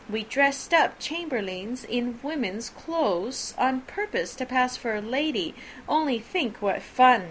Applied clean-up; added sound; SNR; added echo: none; none; none; none.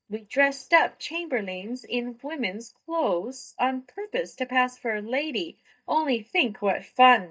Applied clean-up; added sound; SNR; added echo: neural mask model DeepFilterNet 3.